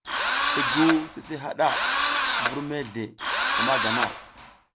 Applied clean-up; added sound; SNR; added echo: none; Engine / Drill; -2 dB; none.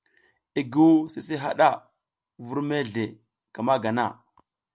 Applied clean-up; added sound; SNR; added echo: none; none; none; none.